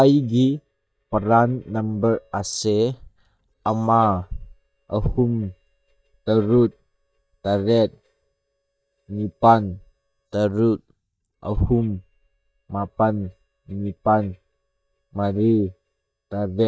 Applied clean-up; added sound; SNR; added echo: neural mask model DeepFilterNet 3.